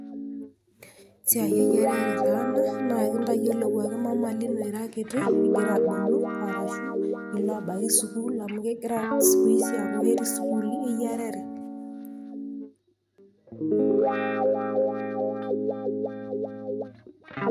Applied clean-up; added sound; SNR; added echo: none; Guitar; -4 dB; none.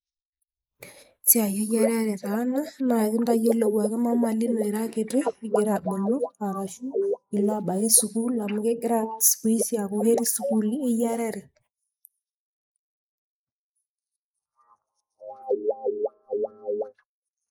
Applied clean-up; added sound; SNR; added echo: neural mask model Resemble Enhance denoiser.